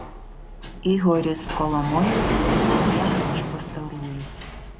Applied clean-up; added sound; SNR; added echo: none; Sliding door; 0 dB; none.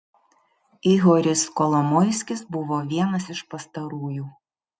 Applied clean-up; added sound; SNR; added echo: none; none; none; none.